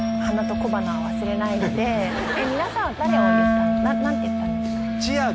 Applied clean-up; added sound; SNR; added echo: none; Wind instrument, woodwind instrument; -3 dB; none.